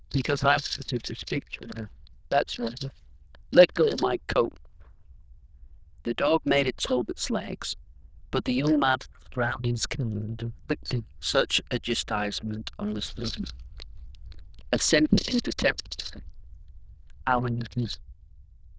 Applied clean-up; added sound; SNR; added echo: neural diffusion model UNIVERSE++.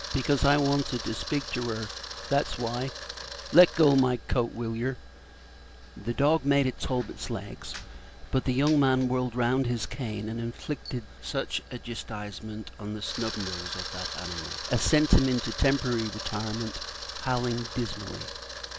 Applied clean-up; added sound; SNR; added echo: none; Camera; 12 dB; none.